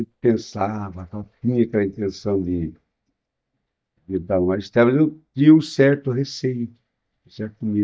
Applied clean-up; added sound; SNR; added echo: neural mask model DeepFilterNet 3.